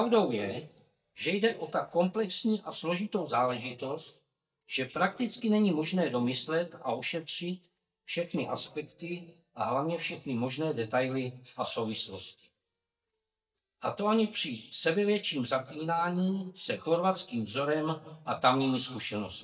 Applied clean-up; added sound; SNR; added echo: neural mask model DeepFilterNet 3.